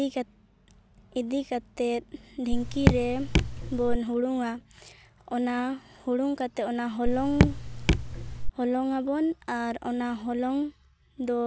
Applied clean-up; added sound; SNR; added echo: none; Raindrop / Drip; -5 dB; none.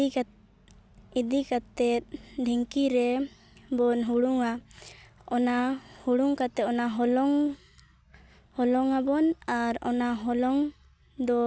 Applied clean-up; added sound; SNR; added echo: none; none; none; none.